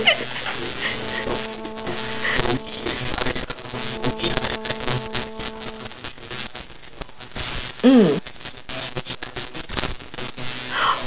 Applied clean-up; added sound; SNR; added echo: none; Tearing + Brass instrument; 10 dB; none.